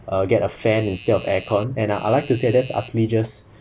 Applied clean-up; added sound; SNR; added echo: none; Doorbell; 17 dB; none.